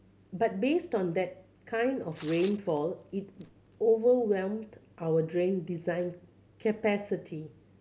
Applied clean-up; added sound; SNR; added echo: none; Tearing; 19 dB; none.